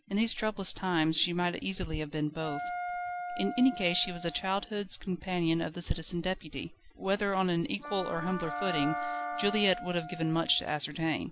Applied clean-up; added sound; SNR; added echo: none; Wind instrument, woodwind instrument + Wind instrument, woodwind instrument; 8 dB; none.